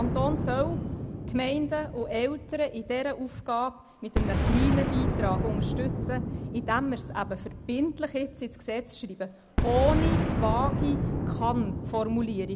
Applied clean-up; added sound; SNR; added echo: none; Boom; 0 dB; none.